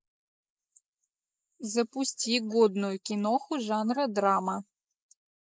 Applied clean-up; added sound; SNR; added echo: neural mask model Resemble Enhance denoiser.